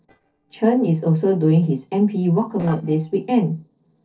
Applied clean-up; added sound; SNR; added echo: neural separator model SepFormer DNS4.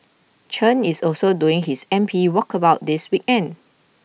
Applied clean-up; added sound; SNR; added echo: none; none; none; none.